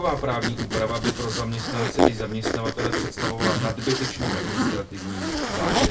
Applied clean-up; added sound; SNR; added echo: none; Zipper (clothing); -3 dB; reverberation time 0.2 s.